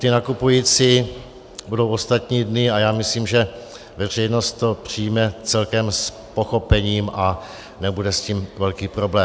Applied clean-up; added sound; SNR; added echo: none; none; none; none.